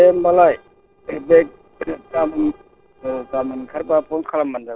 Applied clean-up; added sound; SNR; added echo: neural separator model SepFormer DNS4.